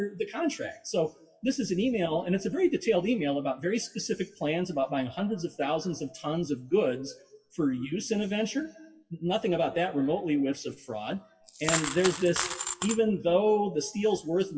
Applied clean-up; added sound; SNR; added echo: classical method WPE with log-MMSE.